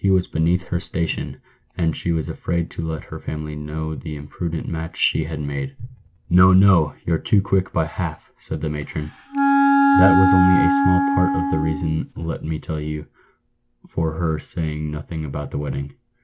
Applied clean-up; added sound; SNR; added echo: none; Wind instrument, woodwind instrument; -3 dB; none.